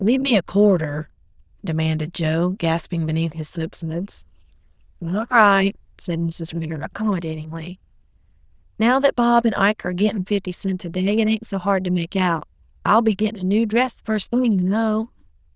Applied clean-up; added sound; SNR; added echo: neural diffusion model UNIVERSE++.